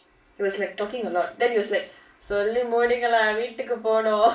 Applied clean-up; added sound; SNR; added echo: none; none; none; reverberation time 0.3 s.